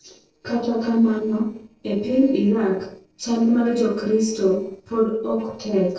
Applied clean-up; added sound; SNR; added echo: neural separator model SepFormer DNS4.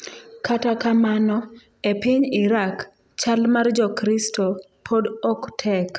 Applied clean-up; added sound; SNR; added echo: none; none; none; none.